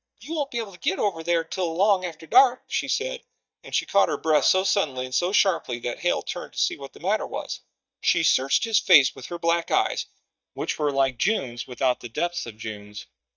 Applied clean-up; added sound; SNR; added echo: neural mask model DeepFilterNet 3.